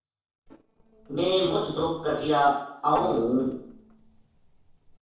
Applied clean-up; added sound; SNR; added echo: neural separator model SepFormer DNS4.